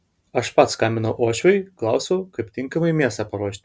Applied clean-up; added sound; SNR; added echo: none; none; none; none.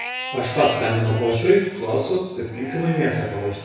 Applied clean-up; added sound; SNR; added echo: none; Livestock, farm animals, working animals; 12 dB; reverberation time 1.0 s.